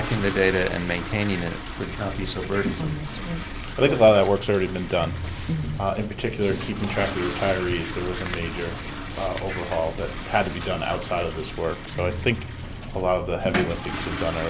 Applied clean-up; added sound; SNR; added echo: none; Toilet flush; 10 dB; none.